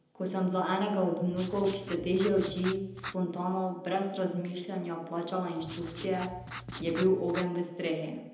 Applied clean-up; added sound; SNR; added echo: none; Writing; 9 dB; reverberation time 0.8 s.